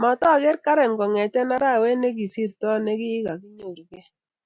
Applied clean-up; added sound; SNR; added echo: none; none; none; none.